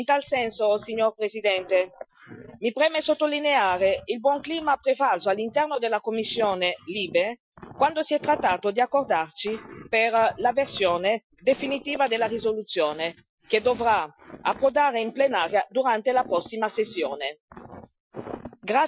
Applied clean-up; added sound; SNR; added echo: classical method Wiener filter.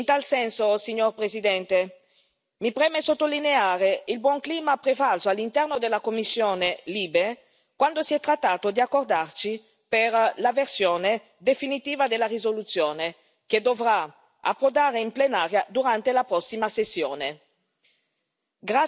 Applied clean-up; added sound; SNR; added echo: none; none; none; none.